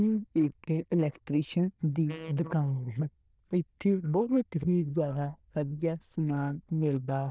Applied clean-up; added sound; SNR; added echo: neural diffusion model UNIVERSE++.